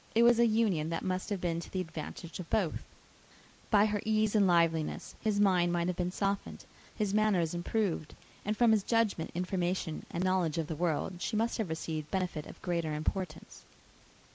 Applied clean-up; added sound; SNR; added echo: none; none; none; none.